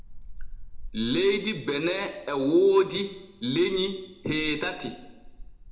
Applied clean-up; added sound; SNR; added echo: none; Wind; 14 dB; reverberation time 0.6 s.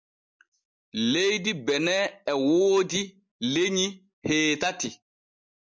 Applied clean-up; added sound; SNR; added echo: none; none; none; none.